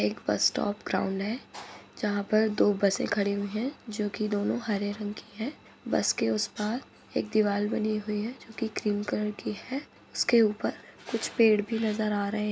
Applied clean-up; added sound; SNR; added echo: none; none; none; none.